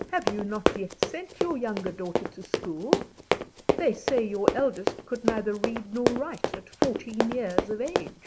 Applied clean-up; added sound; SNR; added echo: none; Run; -2 dB; none.